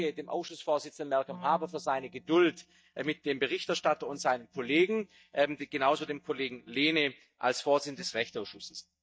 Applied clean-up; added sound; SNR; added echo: neural mask model DeepFilterNet 3.